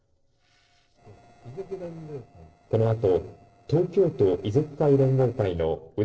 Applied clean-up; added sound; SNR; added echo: neural separator model SepFormer DNS4.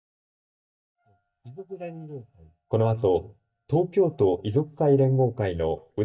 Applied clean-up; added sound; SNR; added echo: neural mask model DeepFilterNet 3.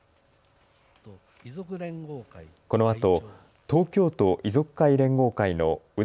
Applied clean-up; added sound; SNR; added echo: none; none; none; none.